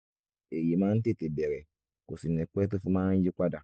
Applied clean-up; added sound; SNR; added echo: none; none; none; none.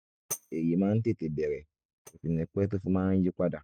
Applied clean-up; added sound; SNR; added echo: neural mask model RNNoise.